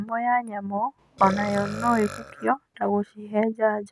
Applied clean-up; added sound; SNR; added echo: none; Burping, eructation; 13 dB; none.